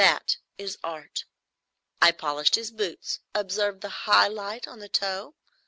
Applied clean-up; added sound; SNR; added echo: none; none; none; none.